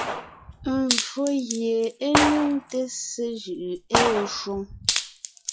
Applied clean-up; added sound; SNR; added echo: classical method log-MMSE.